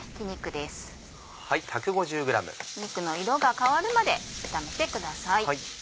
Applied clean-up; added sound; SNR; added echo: none; Fire; 19 dB; none.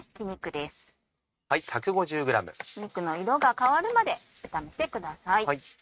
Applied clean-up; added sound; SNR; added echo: neural mask model RNNoise.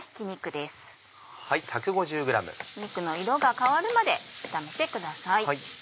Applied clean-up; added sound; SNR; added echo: none; none; none; none.